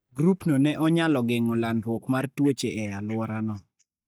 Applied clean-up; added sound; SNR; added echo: neural mask model DeepFilterNet 3.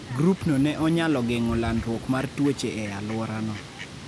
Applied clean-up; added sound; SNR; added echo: none; Fowl; 12 dB; none.